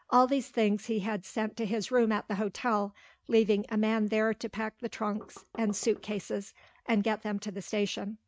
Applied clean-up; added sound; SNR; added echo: neural mask model RNNoise.